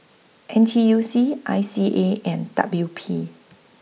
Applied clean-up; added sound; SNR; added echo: none; none; none; none.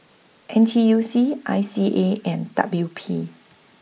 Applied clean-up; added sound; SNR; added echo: neural mask model Resemble Enhance denoiser.